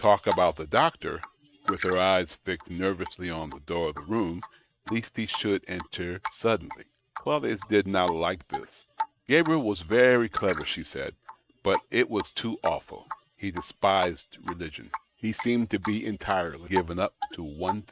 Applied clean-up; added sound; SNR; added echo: neural mask model RNNoise.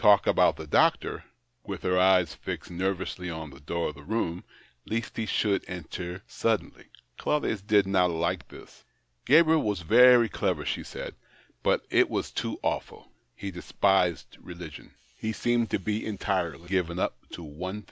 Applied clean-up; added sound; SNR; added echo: none; none; none; none.